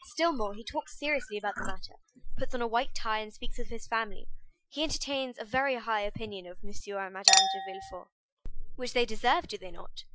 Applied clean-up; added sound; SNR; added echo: classical method Wiener filter.